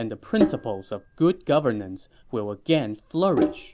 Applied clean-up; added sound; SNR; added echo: none; Sink (filling or washing); 5 dB; none.